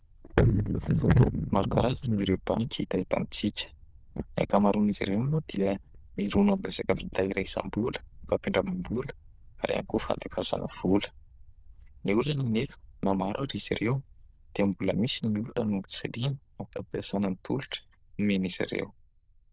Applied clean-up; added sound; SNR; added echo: neural diffusion model UNIVERSE++.